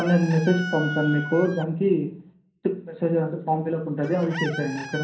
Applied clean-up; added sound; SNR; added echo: none; Chicken, rooster; 12 dB; reverberation time 0.6 s.